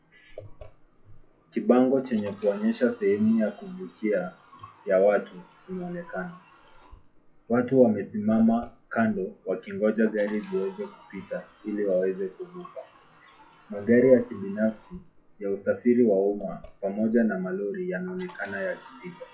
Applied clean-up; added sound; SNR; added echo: classical method WPE with log-MMSE.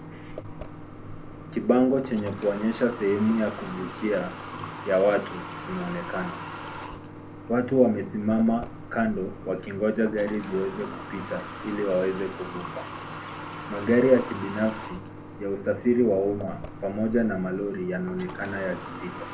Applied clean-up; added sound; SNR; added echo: none; Water tap, faucet / Water; 11 dB; reverberation time 0.3 s.